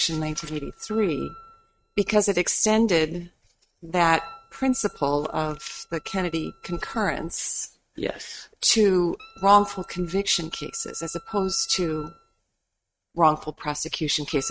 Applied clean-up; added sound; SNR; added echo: neural mask model RNNoise.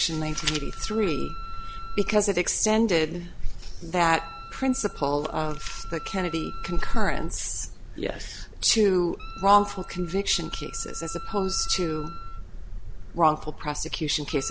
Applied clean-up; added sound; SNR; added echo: none; Wind instrument, woodwind instrument; 18 dB; none.